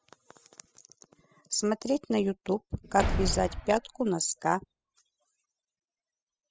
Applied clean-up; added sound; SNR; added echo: classical method spectral subtraction.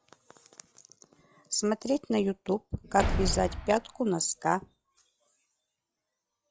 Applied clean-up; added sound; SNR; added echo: classical method log-MMSE.